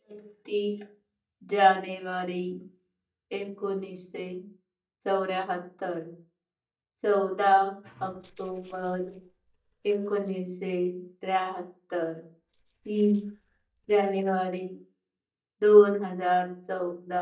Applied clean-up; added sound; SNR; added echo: neural mask model DeepFilterNet 3.